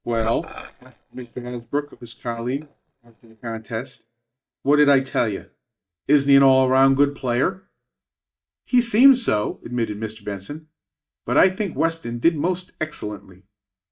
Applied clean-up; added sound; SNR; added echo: neural mask model DeepFilterNet 3.